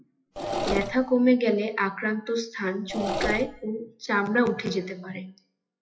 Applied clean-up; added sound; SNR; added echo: classical method WPE with log-MMSE.